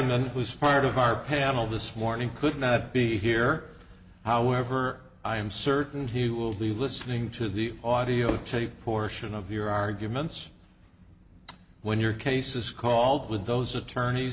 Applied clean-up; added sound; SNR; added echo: none; none; none; none.